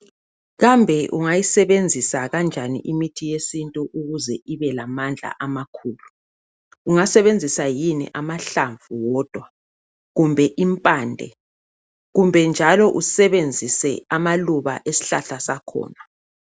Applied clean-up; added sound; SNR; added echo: none; none; none; none.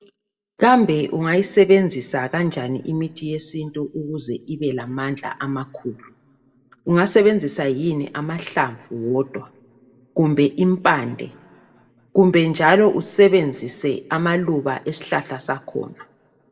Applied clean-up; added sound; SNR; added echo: none; none; none; reverberation time 1.7 s.